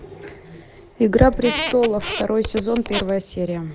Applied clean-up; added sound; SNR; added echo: none; Squeak; 7 dB; none.